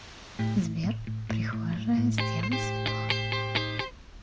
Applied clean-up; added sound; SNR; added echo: none; Electric guitar; -3 dB; none.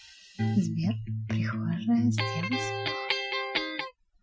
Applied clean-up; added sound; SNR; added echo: classical method Wiener filter.